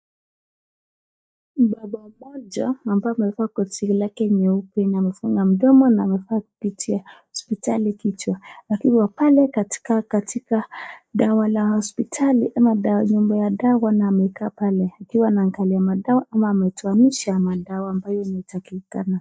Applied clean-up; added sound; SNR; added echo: neural mask model DeepFilterNet 3.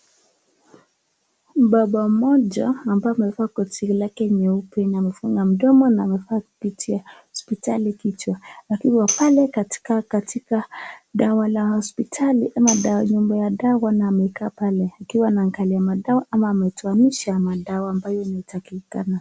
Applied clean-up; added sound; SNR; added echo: none; Tambourine; 10 dB; none.